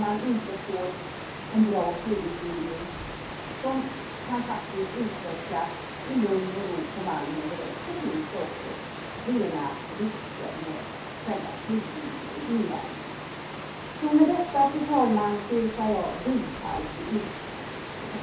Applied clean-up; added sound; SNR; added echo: none; Water; 8 dB; reverberation time 0.5 s.